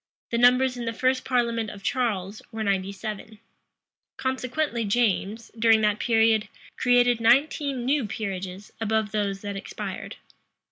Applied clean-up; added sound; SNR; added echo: none; none; none; none.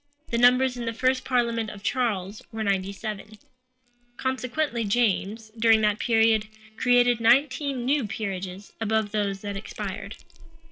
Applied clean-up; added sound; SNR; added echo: neural separator model SepFormer DNS4.